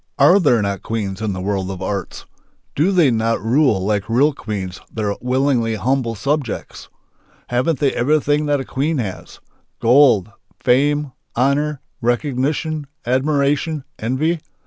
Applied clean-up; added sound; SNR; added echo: none; none; none; none.